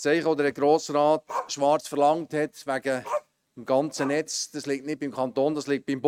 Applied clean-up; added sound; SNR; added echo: neural mask model RNNoise.